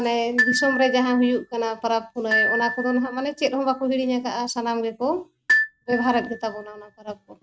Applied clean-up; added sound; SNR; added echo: neural mask model RNNoise.